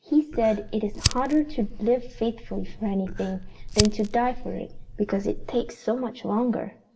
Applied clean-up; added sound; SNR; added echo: none; Fire; 6 dB; reverberation time 0.6 s.